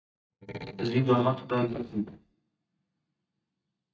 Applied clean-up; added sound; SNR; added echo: neural mask model DeepFilterNet 3.